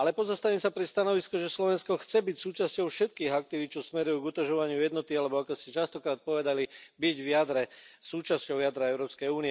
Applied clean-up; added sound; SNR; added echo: none; none; none; none.